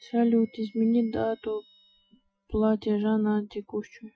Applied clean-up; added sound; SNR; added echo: classical method Wiener filter.